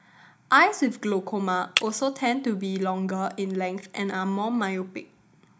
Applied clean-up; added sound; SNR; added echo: none; Shatter; 10 dB; reverberation time 0.4 s.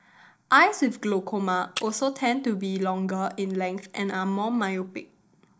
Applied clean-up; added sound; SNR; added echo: neural separator model SepFormer DNS4.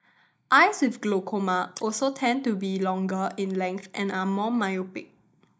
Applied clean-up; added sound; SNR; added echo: neural mask model DeepFilterNet 3.